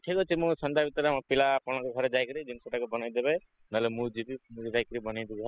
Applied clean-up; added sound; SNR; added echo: classical method spectral subtraction.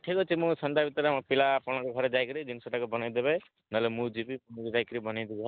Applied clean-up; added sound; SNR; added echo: none; none; none; none.